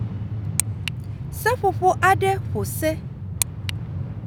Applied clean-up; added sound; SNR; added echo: none; Train; 4 dB; none.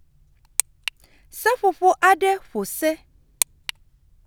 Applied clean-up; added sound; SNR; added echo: none; none; none; none.